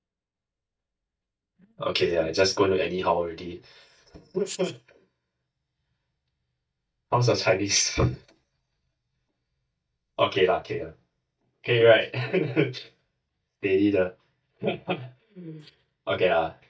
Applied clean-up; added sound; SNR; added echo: neural mask model DeepFilterNet 3.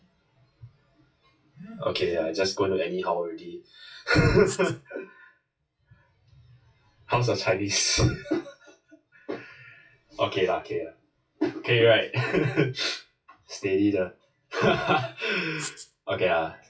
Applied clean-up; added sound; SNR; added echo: classical method WPE with log-MMSE.